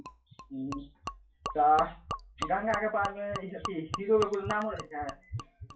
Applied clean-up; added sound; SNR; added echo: classical method WPE with log-MMSE.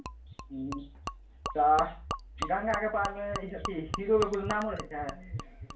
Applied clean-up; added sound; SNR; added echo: none; Gurgling / Liquid; 8 dB; reverberation time 0.3 s.